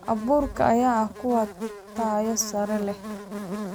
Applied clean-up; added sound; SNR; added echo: none; Buzz; 11 dB; none.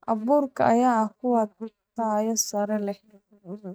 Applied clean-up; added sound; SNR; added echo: neural mask model DeepFilterNet 3.